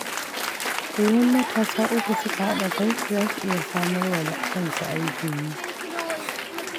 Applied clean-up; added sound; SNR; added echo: none; Applause; 3 dB; none.